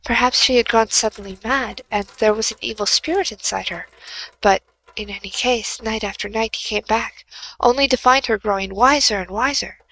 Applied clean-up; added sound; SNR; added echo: neural mask model RNNoise.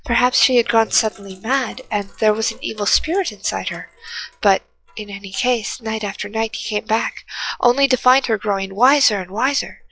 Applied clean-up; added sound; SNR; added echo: classical method log-MMSE.